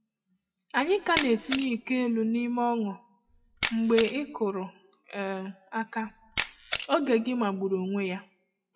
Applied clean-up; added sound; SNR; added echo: classical method WPE with log-MMSE.